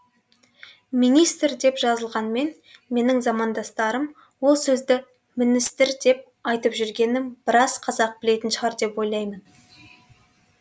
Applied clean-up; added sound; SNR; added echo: none; none; none; none.